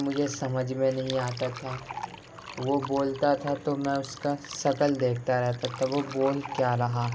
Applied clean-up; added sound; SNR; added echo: none; Fill (with liquid); 15 dB; none.